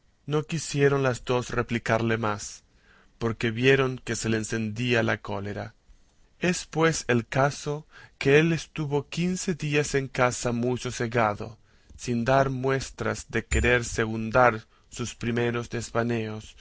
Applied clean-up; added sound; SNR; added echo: neural separator model SepFormer DNS4.